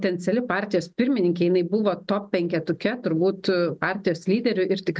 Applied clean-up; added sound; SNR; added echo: none; none; none; none.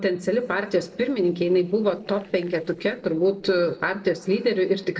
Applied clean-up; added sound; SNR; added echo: neural separator model SepFormer DNS4.